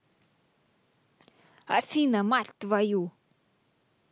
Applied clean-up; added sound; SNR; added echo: none; none; none; none.